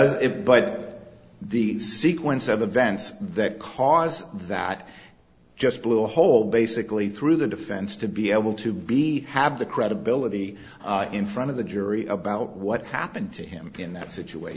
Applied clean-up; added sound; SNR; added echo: none; none; none; none.